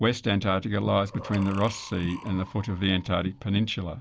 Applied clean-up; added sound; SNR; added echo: none; Breathing; 15 dB; none.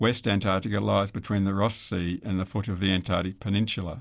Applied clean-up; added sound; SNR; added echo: none; none; none; none.